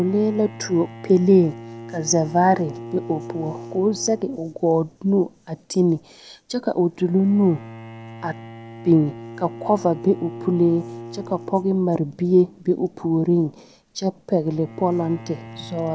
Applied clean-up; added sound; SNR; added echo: none; Bowed string instrument; 17 dB; none.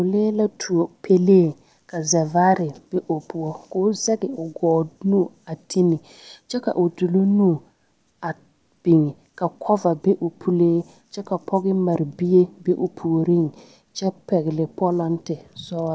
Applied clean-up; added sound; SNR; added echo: none; none; none; none.